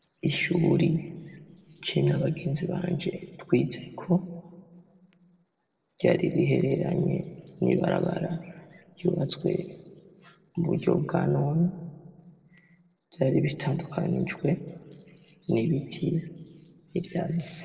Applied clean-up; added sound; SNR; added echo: neural separator model SepFormer DNS4.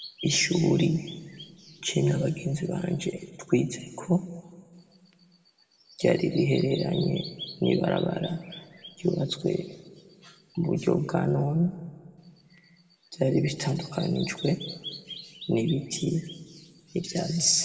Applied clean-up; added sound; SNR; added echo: none; Bird vocalization, bird call, bird song; 19 dB; reverberation time 1.4 s.